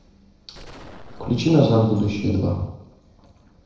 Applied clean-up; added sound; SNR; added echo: neural separator model SepFormer DNS4.